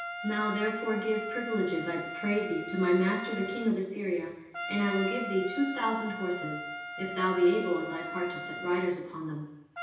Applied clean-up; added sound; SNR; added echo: none; Trumpet; 9 dB; reverberation time 0.9 s.